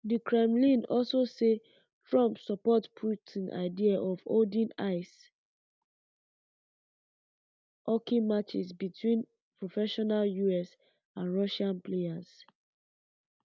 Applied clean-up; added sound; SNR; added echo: none; none; none; none.